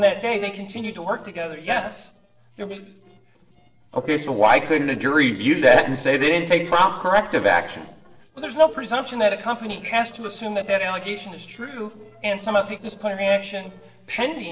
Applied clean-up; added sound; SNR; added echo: neural separator model SepFormer DNS4.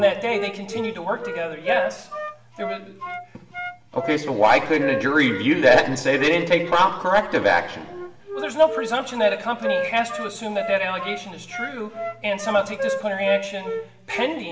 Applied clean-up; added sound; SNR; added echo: none; Wind instrument, woodwind instrument; 9 dB; reverberation time 1.1 s.